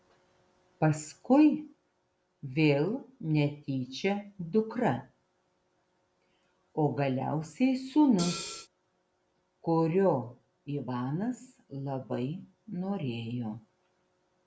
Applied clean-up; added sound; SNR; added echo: none; Hi-hat; 7 dB; none.